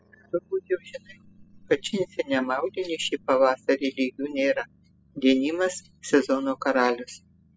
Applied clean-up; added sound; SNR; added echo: classical method spectral subtraction.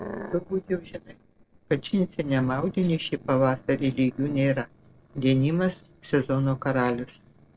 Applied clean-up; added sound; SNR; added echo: neural separator model SepFormer DNS4.